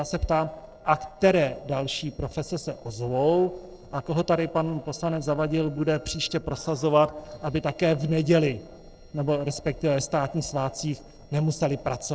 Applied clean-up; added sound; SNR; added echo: neural separator model SepFormer DNS4.